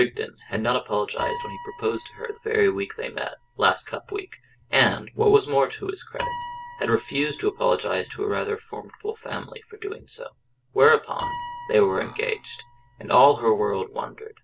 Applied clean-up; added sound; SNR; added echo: none; Cutlery, silverware + Piano; 16 dB; none.